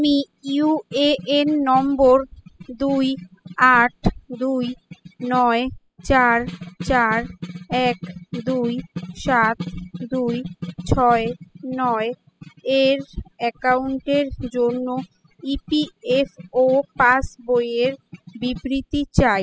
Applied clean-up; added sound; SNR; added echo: classical method spectral subtraction.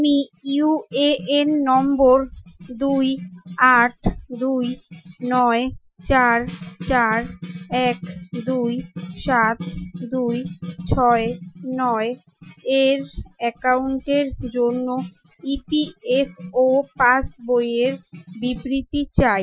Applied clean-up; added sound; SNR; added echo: classical method Wiener filter.